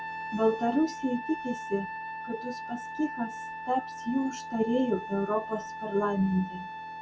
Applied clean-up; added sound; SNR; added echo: none; Trumpet; 8 dB; none.